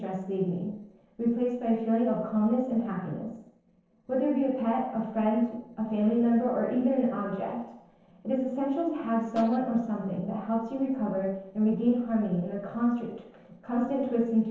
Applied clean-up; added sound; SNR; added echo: neural separator model SepFormer DNS4.